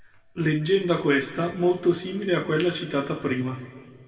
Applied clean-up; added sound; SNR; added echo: none; none; none; reverberation time 1.7 s.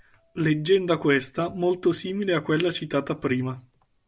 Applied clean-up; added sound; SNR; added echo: none; none; none; none.